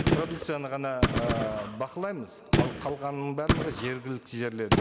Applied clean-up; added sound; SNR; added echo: none; Gunshot, gunfire; -3 dB; none.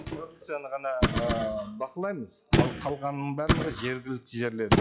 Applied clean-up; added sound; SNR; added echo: classical method log-MMSE.